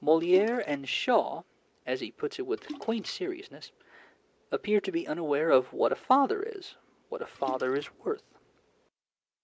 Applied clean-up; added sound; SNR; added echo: none; Splash, splatter; 17 dB; none.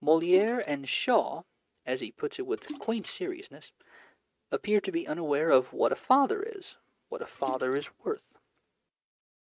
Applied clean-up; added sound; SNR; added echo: neural mask model RNNoise.